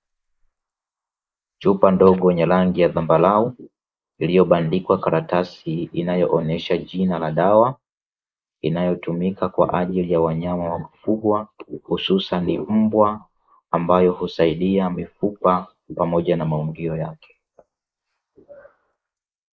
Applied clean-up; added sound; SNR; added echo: neural mask model Resemble Enhance denoiser.